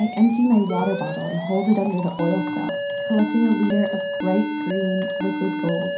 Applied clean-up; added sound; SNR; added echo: none; Alarm; 6 dB; reverberation time 0.5 s.